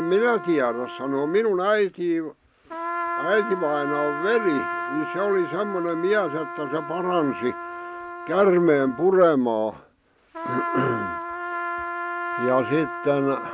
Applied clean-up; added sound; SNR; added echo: none; Trumpet; 8 dB; none.